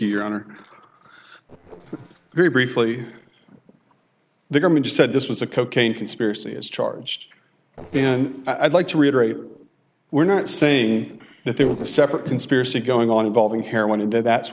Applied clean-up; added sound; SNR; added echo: neural separator model SepFormer DNS4.